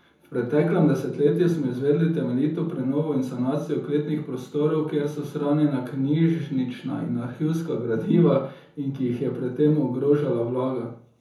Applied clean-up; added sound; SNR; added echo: none; none; none; reverberation time 0.6 s.